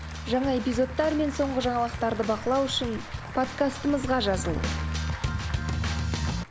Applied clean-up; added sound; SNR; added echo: none; Applause / Crowd; 16 dB; none.